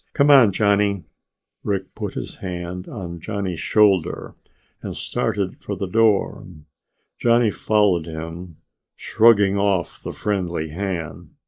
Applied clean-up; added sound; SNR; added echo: neural mask model Resemble Enhance denoiser.